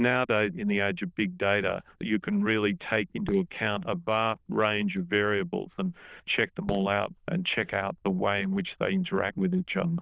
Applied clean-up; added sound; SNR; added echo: neural diffusion model UNIVERSE++.